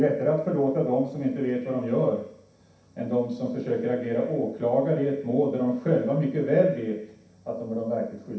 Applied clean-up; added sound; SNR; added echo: none; none; none; reverberation time 0.7 s.